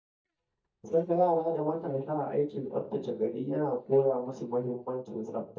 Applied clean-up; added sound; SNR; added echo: neural mask model DeepFilterNet 3.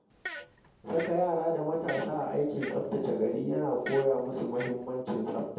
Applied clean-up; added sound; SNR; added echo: none; Fart; 14 dB; reverberation time 0.7 s.